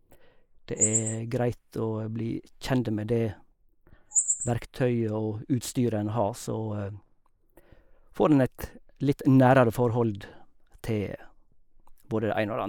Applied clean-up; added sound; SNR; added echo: neural mask model Resemble Enhance denoiser.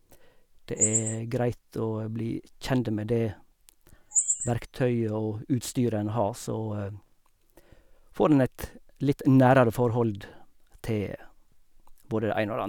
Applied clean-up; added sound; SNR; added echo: none; Chirp, tweet; 5 dB; none.